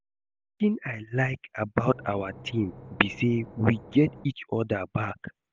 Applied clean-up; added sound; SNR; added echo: none; Engine / Boat, Water vehicle; 17 dB; none.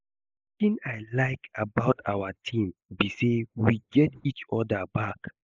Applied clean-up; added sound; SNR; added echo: neural mask model Resemble Enhance denoiser.